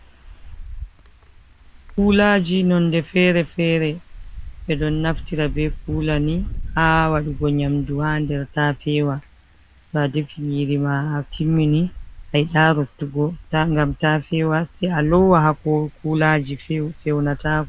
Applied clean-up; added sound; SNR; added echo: none; Wind; 13 dB; none.